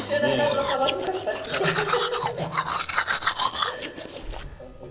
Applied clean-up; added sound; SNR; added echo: none; Domestic sounds, home sounds; 0 dB; reverberation time 0.6 s.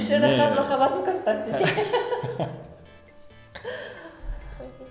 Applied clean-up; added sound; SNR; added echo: none; none; none; none.